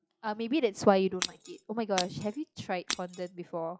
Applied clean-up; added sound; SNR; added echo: classical method log-MMSE.